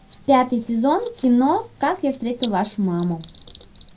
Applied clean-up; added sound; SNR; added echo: none; Bird; 6 dB; reverberation time 0.2 s.